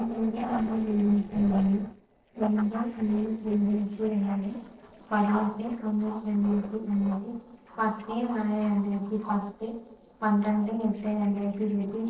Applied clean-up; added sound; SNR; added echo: neural separator model SepFormer DNS4.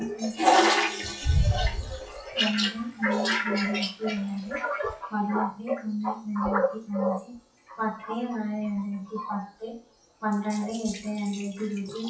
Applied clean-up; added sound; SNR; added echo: classical method WPE with log-MMSE.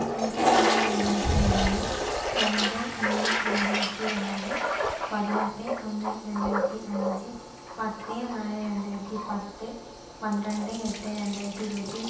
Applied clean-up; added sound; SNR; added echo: none; Toilet flush; -3 dB; reverberation time 0.9 s.